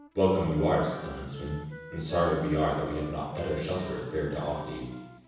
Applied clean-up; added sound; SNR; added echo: none; Wind instrument, woodwind instrument; 15 dB; reverberation time 1.1 s.